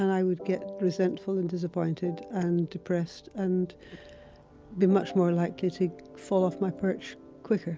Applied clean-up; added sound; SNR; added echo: none; none; none; none.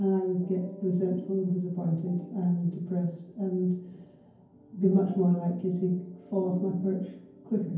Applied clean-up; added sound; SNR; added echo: none; none; none; reverberation time 0.9 s.